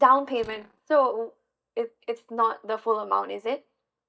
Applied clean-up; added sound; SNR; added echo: neural mask model DeepFilterNet 3.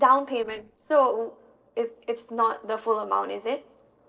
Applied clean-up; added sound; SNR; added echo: neural separator model SepFormer DNS4.